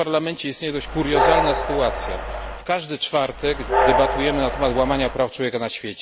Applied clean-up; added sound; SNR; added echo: none; Train; 0 dB; none.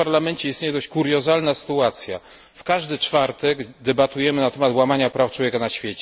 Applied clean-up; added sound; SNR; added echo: none; none; none; none.